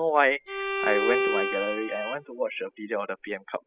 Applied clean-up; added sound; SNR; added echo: classical method spectral subtraction.